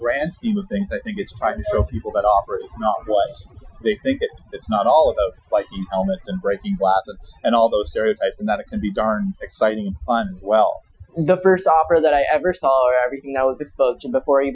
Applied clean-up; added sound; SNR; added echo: classical method Wiener filter.